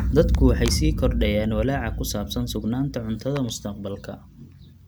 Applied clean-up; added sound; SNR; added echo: none; Boom; 1 dB; none.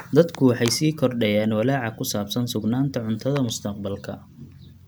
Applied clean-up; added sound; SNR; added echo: none; none; none; none.